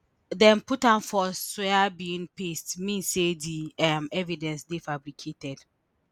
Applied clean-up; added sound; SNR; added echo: none; none; none; none.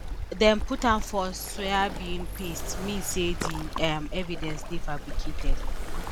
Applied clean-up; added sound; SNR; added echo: none; Waves, surf + Accelerating, revving, vroom; 0 dB; none.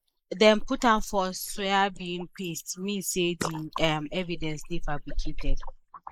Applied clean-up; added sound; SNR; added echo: neural mask model Resemble Enhance denoiser.